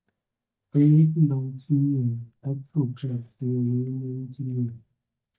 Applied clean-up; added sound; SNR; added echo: neural mask model DeepFilterNet 3.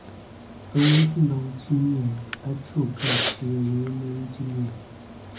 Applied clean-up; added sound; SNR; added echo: none; Respiratory sounds; 9 dB; reverberation time 0.4 s.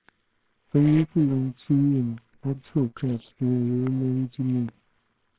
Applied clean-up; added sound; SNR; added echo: neural separator model SepFormer WHAMR!.